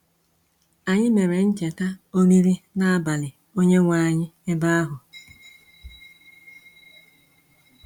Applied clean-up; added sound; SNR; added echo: none; none; none; none.